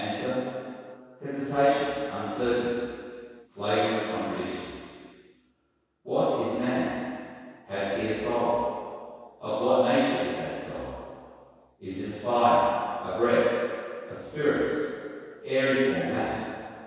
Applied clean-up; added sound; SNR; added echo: none; none; none; reverberation time 2.0 s.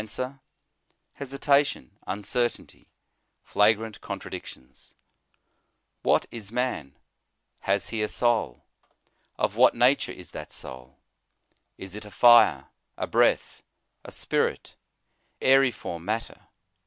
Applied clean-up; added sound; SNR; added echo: none; none; none; none.